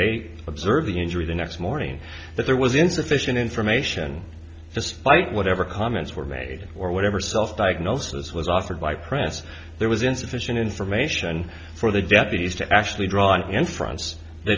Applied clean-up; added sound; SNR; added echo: none; none; none; none.